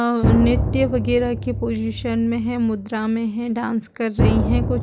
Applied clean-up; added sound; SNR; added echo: none; Drum; 2 dB; none.